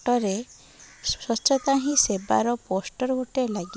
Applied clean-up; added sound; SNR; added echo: none; none; none; none.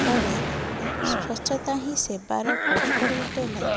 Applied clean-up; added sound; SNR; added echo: none; Cough + Explosion; -3 dB; none.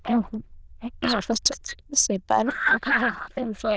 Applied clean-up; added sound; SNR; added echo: neural diffusion model UNIVERSE++.